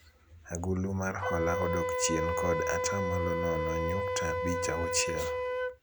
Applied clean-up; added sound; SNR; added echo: none; Wind instrument, woodwind instrument; -1 dB; none.